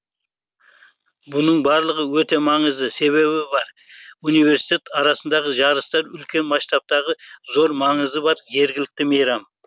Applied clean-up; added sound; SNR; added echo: none; none; none; none.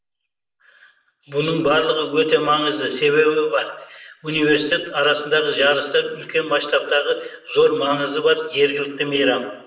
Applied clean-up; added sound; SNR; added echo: none; none; none; reverberation time 0.8 s.